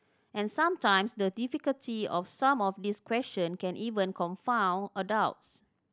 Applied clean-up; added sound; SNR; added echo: none; none; none; none.